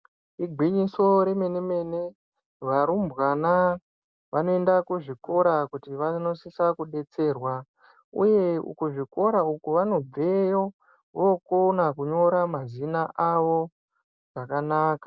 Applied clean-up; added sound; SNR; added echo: none; none; none; none.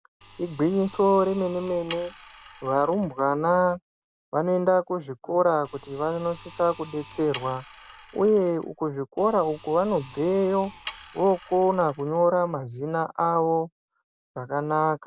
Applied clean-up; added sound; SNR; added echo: none; Sawing; 17 dB; none.